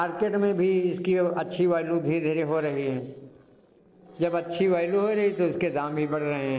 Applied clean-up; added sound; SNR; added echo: neural separator model SepFormer DNS4.